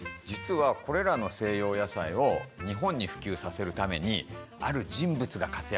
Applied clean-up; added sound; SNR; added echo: none; none; none; none.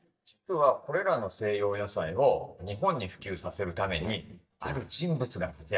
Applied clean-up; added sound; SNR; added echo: neural mask model DeepFilterNet 3.